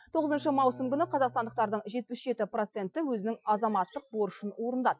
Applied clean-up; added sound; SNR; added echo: classical method Wiener filter.